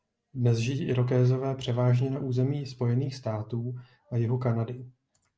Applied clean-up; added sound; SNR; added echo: none; none; none; none.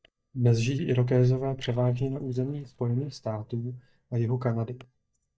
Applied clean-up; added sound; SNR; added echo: neural mask model DeepFilterNet 3.